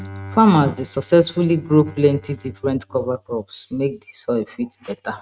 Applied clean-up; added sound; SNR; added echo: neural mask model RNNoise.